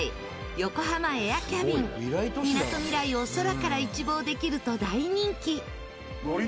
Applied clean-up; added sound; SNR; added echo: none; none; none; none.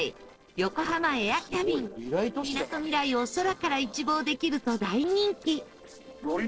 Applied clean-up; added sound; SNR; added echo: neural separator model SepFormer DNS4.